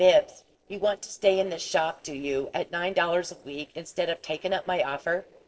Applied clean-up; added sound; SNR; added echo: neural separator model SepFormer DNS4.